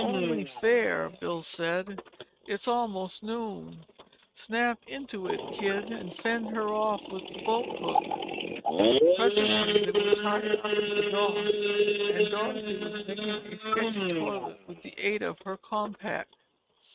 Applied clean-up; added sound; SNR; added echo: neural mask model RNNoise.